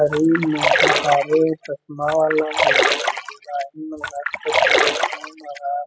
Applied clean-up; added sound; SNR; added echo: classical method spectral subtraction.